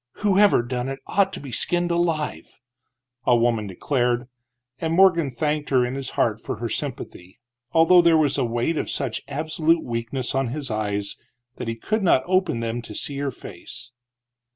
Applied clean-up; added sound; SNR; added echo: none; none; none; none.